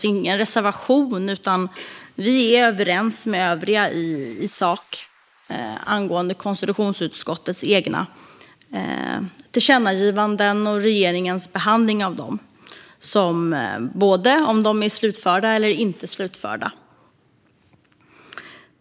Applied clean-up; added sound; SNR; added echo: neural mask model Resemble Enhance denoiser.